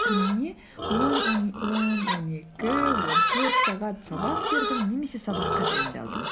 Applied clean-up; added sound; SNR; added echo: none; Livestock, farm animals, working animals; -2 dB; none.